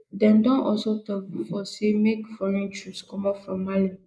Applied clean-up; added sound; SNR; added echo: neural mask model Resemble Enhance denoiser.